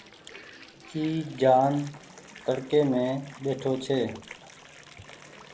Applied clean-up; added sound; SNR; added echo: none; Water; 20 dB; none.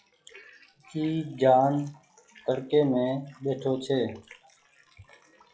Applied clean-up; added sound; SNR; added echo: classical method log-MMSE.